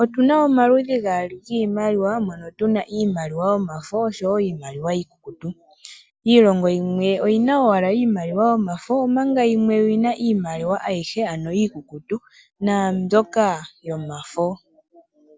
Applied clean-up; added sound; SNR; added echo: none; none; none; none.